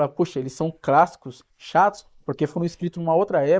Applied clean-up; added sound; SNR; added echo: neural mask model Resemble Enhance denoiser.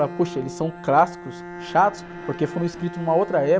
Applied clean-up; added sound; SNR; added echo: none; Bowed string instrument; 13 dB; none.